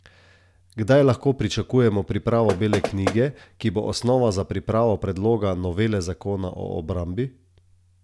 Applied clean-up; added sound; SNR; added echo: none; Knock; 5 dB; none.